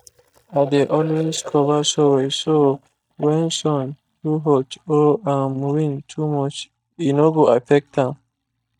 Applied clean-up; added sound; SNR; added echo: neural mask model DeepFilterNet 3.